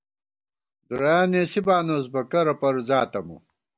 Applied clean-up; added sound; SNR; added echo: none; none; none; none.